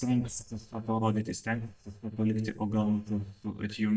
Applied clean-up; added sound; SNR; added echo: neural mask model DeepFilterNet 3.